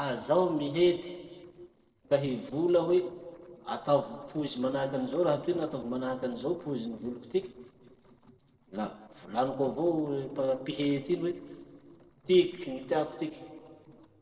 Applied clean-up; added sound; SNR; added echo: neural separator model SepFormer DNS4.